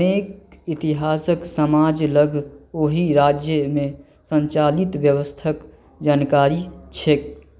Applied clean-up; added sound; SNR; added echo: none; none; none; none.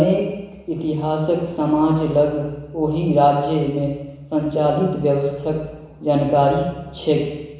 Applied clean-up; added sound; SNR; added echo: none; none; none; reverberation time 1.0 s.